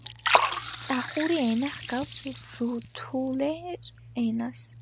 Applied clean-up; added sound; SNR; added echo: none; Liquid; 2 dB; none.